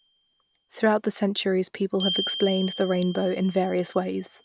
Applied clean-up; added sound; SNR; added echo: none; Glockenspiel; 11 dB; none.